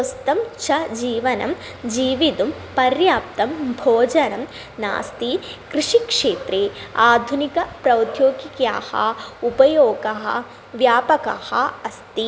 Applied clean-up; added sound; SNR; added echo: none; none; none; none.